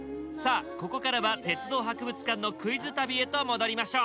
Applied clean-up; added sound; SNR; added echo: none; none; none; none.